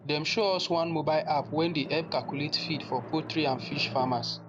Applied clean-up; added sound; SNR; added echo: none; Drum; 12 dB; none.